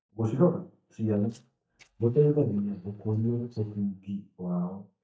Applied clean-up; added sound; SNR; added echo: neural mask model DeepFilterNet 3.